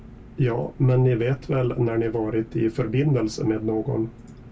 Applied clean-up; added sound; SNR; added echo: none; Engine; 19 dB; reverberation time 0.1 s.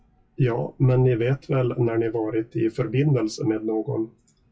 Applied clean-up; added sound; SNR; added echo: classical method WPE with log-MMSE.